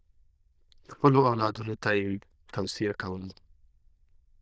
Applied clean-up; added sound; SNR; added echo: neural diffusion model UNIVERSE++.